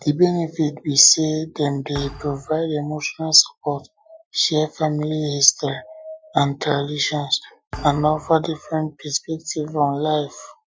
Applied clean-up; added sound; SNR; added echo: classical method Wiener filter.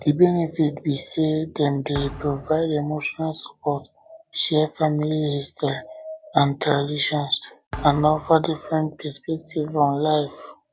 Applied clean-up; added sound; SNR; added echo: none; Thump, thud; 17 dB; none.